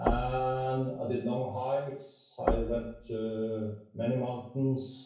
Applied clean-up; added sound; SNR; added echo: none; Knock; 6 dB; reverberation time 0.6 s.